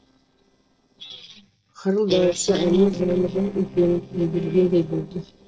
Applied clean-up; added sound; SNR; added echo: neural separator model SepFormer DNS4.